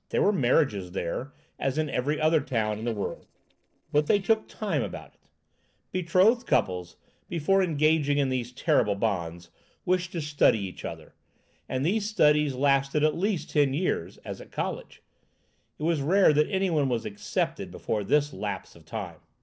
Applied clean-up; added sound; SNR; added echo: neural separator model SepFormer DNS4.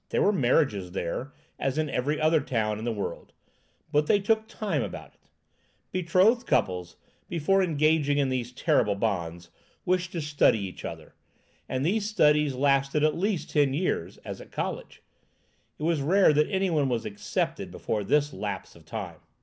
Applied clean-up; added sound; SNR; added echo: none; none; none; none.